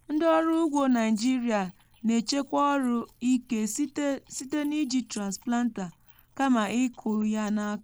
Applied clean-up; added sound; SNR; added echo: neural mask model Resemble Enhance denoiser.